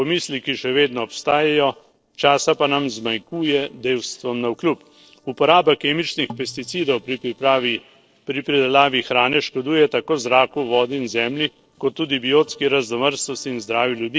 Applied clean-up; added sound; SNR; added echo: neural separator model SepFormer DNS4.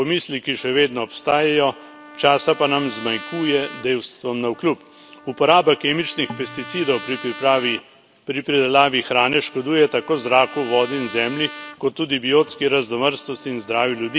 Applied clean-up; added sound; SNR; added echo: none; Trumpet; 18 dB; none.